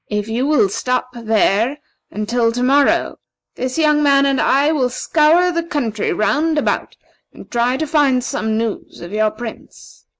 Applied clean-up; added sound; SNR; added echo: neural mask model Resemble Enhance denoiser.